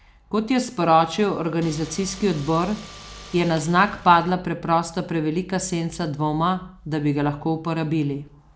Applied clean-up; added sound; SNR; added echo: none; Car; 18 dB; none.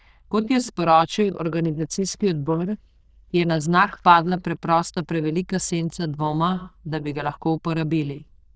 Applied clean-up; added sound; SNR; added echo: neural diffusion model UNIVERSE++.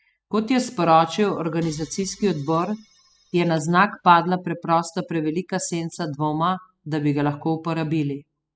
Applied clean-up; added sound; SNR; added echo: classical method spectral subtraction.